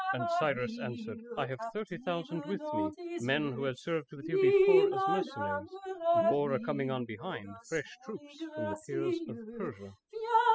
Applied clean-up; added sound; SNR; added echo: classical method spectral subtraction.